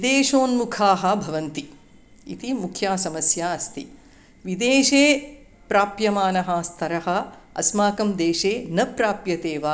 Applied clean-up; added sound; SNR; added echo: none; none; none; none.